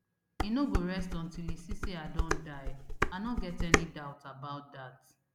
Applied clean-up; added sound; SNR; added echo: none; Dishes, pots, and pans; -5 dB; none.